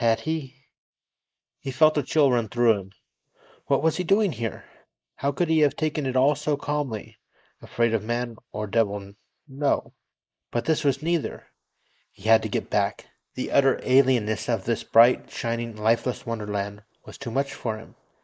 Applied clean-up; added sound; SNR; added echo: neural mask model Resemble Enhance denoiser.